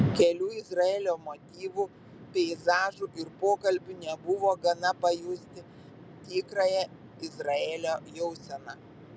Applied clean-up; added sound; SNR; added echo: none; none; none; none.